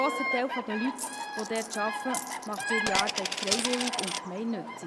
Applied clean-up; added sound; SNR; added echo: none; Bird vocalization, bird call, bird song + Coin (dropping); -1 dB; none.